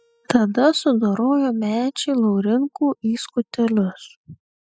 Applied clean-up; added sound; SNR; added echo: classical method spectral subtraction.